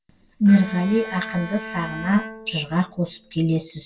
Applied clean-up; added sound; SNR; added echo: none; Bowed string instrument; 14 dB; reverberation time 0.1 s.